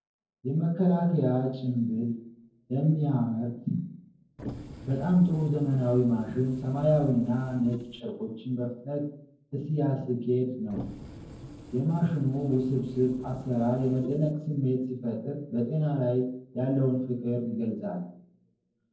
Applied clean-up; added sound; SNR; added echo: neural separator model SepFormer DNS4.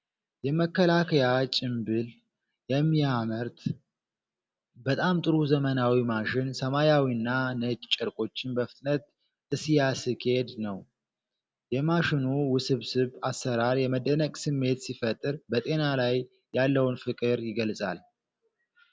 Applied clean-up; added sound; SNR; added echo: none; none; none; none.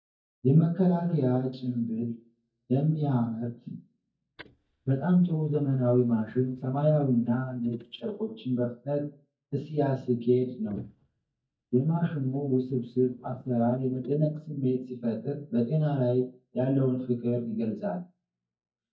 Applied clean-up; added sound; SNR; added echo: neural mask model DeepFilterNet 3.